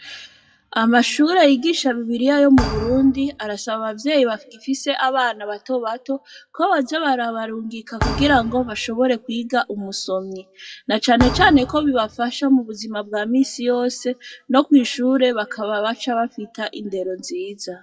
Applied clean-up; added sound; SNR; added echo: classical method WPE with log-MMSE.